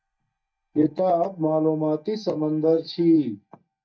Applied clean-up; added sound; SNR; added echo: neural mask model DeepFilterNet 3.